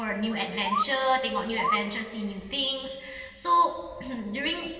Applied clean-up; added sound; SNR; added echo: none; Bird; 5 dB; reverberation time 2.9 s.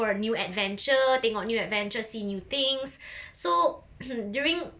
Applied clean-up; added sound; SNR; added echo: none; none; none; none.